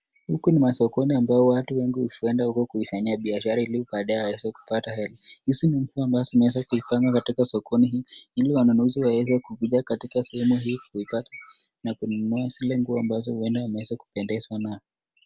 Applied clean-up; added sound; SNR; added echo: none; none; none; none.